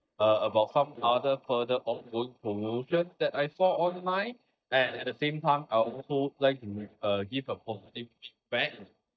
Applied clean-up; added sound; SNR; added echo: neural mask model DeepFilterNet 3.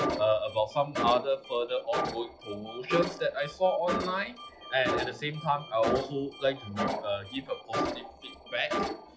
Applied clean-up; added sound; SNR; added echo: classical method log-MMSE.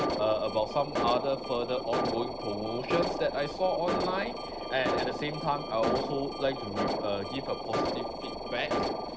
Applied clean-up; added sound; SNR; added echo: none; Alarm; 1 dB; none.